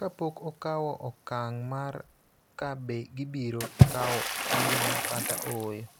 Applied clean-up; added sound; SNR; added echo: none; Water / Splash, splatter; -4 dB; none.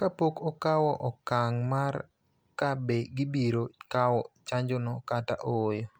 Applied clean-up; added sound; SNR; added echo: none; none; none; none.